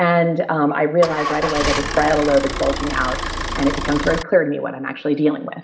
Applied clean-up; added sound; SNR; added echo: none; Idling / Engine starting / Motor vehicle (road); 5 dB; reverberation time 3.0 s.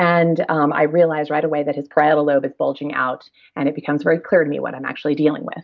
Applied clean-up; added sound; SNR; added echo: none; none; none; none.